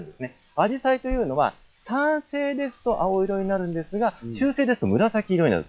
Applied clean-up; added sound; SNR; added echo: classical method log-MMSE.